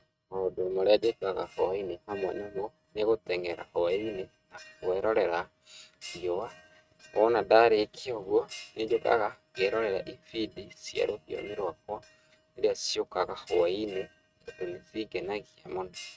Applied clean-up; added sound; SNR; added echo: neural mask model RNNoise.